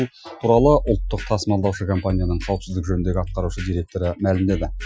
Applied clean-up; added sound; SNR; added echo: classical method Wiener filter.